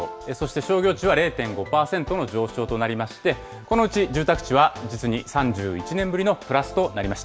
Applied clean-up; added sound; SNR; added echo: none; none; none; none.